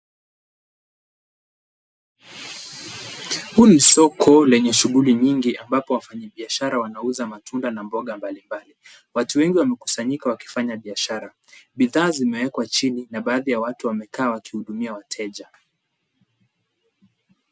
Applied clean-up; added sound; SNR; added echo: none; none; none; none.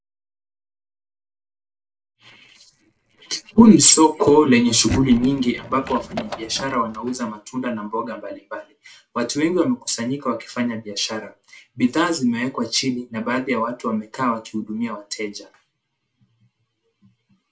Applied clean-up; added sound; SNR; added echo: neural separator model SepFormer DNS4.